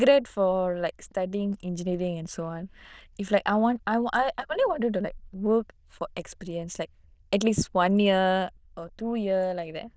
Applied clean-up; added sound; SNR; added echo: neural diffusion model UNIVERSE++.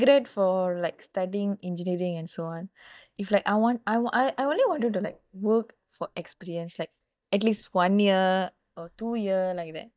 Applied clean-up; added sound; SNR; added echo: neural mask model DeepFilterNet 3.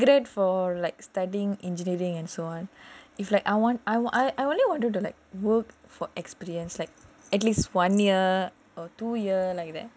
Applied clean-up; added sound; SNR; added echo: none; none; none; none.